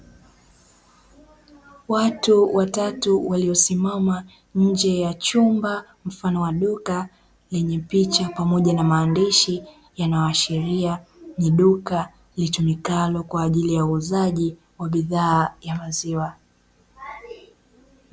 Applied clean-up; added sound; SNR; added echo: none; none; none; none.